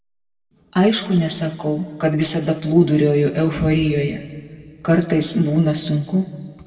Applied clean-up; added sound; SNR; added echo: none; none; none; reverberation time 1.7 s.